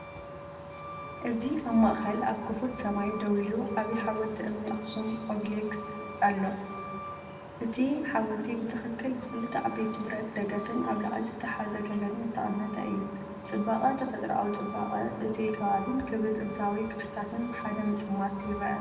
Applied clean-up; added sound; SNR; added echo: none; Truck; 11 dB; reverberation time 1.6 s.